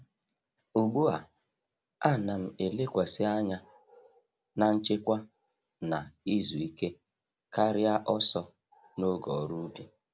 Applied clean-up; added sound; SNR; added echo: none; none; none; none.